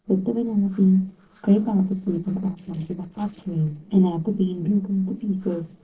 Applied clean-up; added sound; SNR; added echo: neural separator model SepFormer DNS4.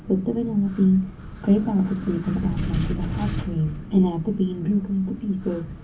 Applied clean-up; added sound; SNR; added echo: none; Wind; 9 dB; reverberation time 0.3 s.